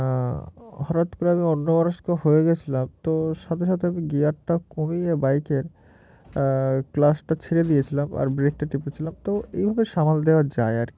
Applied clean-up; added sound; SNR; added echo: none; none; none; none.